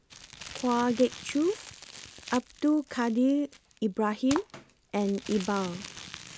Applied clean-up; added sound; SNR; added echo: none; Crumpling, crinkling; 15 dB; none.